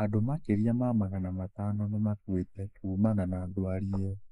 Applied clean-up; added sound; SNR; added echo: neural mask model Resemble Enhance denoiser.